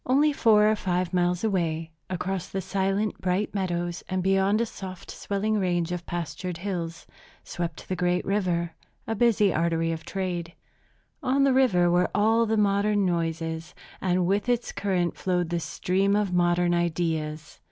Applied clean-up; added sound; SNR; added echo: none; none; none; none.